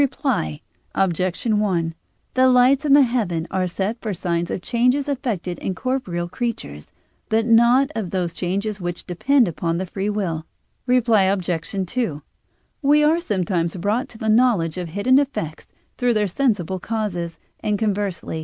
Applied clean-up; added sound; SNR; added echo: none; none; none; none.